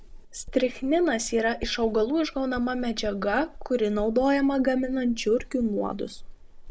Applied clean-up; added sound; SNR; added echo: none; Writing; 14 dB; none.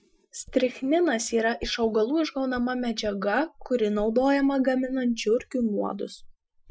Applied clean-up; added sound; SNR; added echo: classical method Wiener filter.